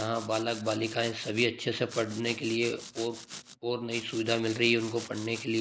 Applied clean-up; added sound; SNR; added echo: none; Domestic sounds, home sounds; 15 dB; none.